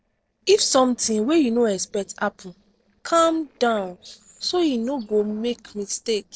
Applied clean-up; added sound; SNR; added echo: neural separator model SepFormer DNS4.